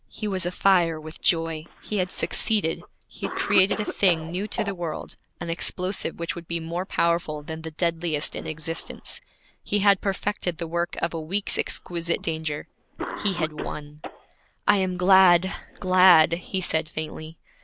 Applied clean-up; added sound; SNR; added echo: none; Cough; 15 dB; none.